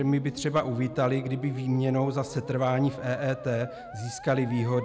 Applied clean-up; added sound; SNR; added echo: none; Musical instrument; 16 dB; none.